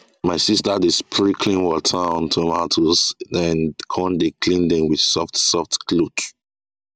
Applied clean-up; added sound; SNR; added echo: none; none; none; none.